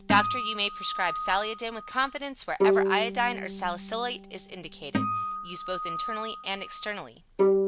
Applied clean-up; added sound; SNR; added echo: none; Bowed string instrument + Acoustic guitar; 0 dB; none.